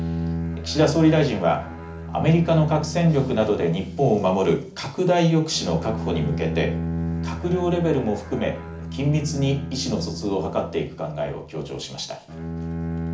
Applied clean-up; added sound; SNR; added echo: none; Bowed string instrument; 8 dB; reverberation time 0.4 s.